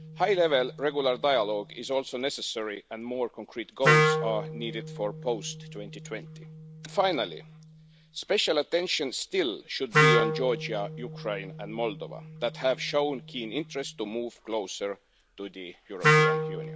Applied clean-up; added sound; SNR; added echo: none; Wind instrument, woodwind instrument; 1 dB; none.